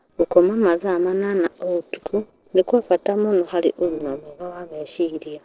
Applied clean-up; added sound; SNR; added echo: neural separator model SepFormer DNS4.